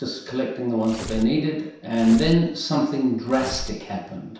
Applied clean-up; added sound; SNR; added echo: none; Tearing; 13 dB; reverberation time 0.7 s.